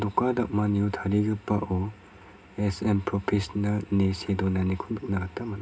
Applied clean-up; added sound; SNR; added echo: none; none; none; reverberation time 0.3 s.